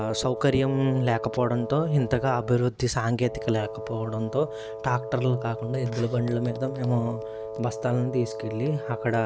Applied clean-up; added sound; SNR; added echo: none; Wind instrument, woodwind instrument; 10 dB; none.